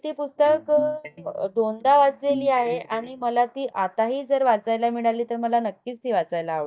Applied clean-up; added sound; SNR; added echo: neural mask model DeepFilterNet 3.